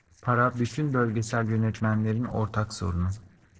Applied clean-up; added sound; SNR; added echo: neural separator model SepFormer DNS4.